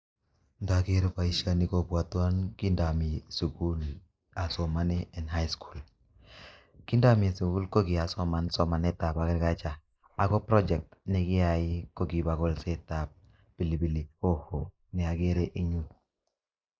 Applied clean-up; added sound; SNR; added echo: neural mask model Resemble Enhance denoiser.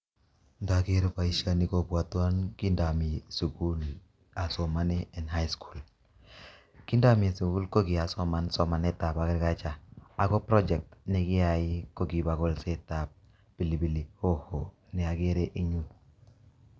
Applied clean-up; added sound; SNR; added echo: none; none; none; none.